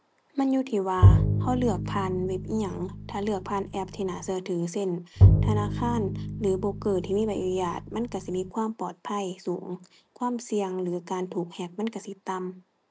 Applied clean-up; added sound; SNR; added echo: none; Bowed string instrument; -5 dB; none.